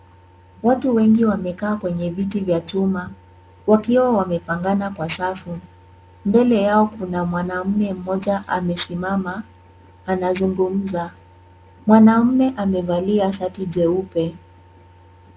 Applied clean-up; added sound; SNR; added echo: none; none; none; none.